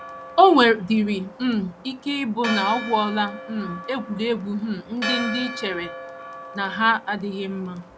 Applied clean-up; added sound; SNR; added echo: none; Church bell; 12 dB; none.